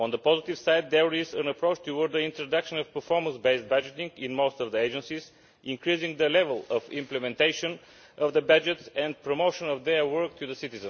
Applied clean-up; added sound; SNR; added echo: none; none; none; none.